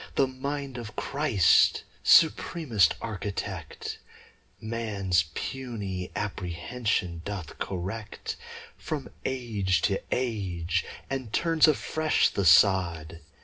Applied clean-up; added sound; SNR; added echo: none; none; none; reverberation time 0.3 s.